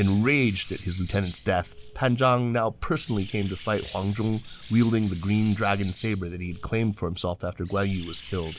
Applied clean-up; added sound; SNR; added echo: none; Bird; 18 dB; none.